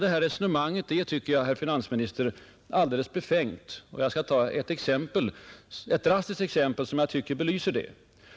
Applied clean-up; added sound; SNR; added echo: none; none; none; none.